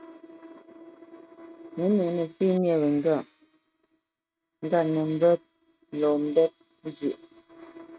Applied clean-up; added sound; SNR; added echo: neural mask model RNNoise.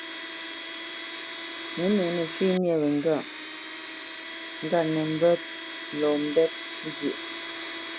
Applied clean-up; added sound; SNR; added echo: none; Domestic sounds, home sounds; 8 dB; none.